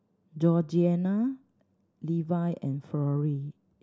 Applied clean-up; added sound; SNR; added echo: none; none; none; none.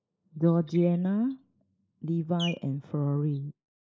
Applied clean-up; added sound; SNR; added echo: neural mask model Resemble Enhance denoiser.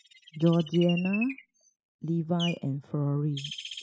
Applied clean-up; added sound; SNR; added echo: classical method spectral subtraction.